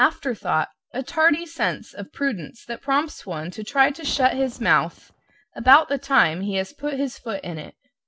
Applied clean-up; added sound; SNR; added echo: neural separator model SepFormer DNS4.